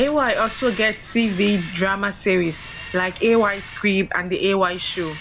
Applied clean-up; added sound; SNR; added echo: none; Bird vocalization, bird call, bird song; 16 dB; none.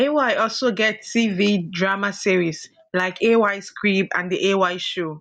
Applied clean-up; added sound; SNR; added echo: none; none; none; none.